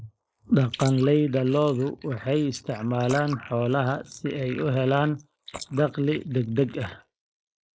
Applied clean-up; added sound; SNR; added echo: neural mask model Resemble Enhance denoiser.